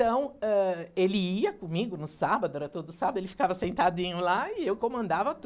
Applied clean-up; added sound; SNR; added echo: none; none; none; none.